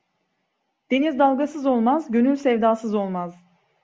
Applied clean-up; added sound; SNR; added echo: none; none; none; none.